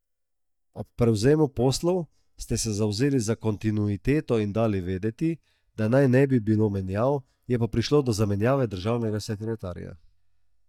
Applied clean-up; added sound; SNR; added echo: neural mask model DeepFilterNet 3.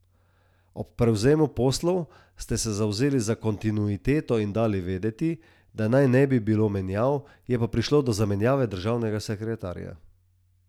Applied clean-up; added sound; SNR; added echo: none; none; none; none.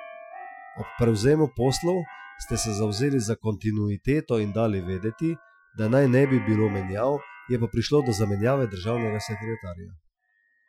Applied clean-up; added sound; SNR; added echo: classical method Wiener filter.